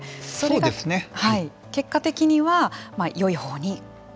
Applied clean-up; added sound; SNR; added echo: none; none; none; none.